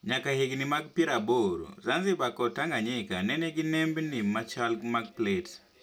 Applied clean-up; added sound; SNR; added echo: none; none; none; none.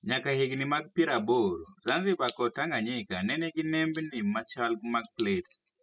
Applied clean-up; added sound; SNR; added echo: classical method spectral subtraction.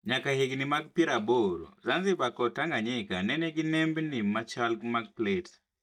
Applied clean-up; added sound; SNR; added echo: neural mask model DeepFilterNet 3.